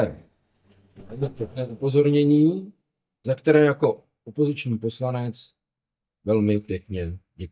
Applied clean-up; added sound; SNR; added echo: neural mask model DeepFilterNet 3.